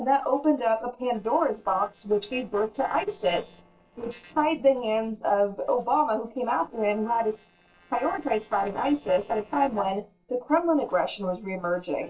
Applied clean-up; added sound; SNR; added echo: neural separator model SepFormer DNS4.